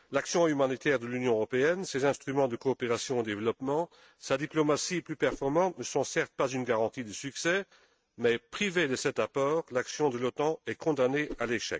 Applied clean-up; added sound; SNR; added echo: neural mask model RNNoise.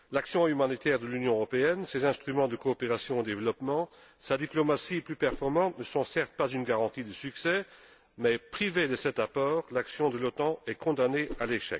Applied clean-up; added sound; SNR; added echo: none; Whoosh, swoosh, swish; 12 dB; none.